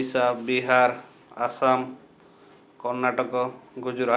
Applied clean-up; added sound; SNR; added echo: none; none; none; none.